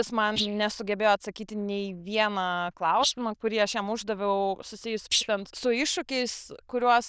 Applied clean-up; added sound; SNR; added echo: neural diffusion model UNIVERSE++.